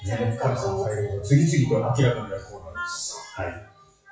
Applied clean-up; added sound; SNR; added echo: classical method WPE with log-MMSE.